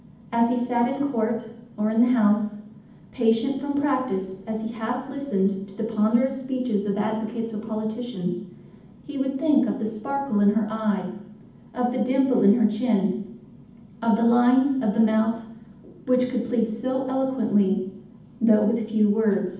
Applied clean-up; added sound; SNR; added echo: none; none; none; reverberation time 0.8 s.